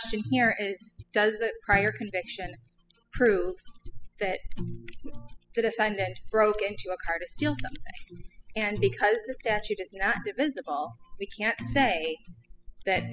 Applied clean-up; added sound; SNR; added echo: classical method spectral subtraction.